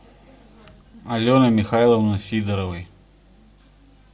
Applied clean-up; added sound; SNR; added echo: none; none; none; none.